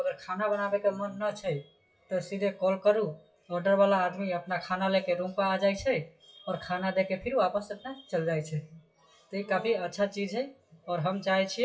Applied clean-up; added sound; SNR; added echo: classical method WPE with log-MMSE.